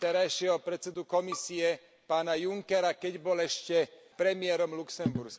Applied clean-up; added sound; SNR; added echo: none; Bowed string instrument; 19 dB; none.